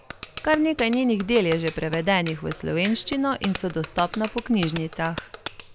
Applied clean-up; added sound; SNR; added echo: none; Bicycle bell; 0 dB; none.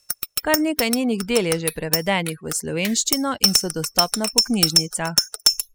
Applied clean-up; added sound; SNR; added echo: classical method spectral subtraction.